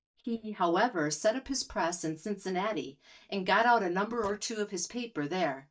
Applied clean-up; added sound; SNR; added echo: neural mask model DeepFilterNet 3.